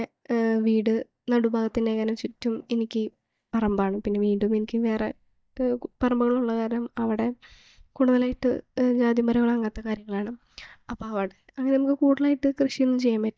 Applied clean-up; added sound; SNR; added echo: neural mask model DeepFilterNet 3.